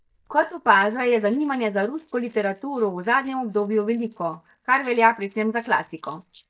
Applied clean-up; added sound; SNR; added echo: neural mask model DeepFilterNet 3.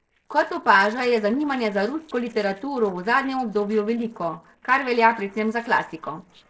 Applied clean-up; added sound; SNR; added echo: neural separator model SepFormer DNS4.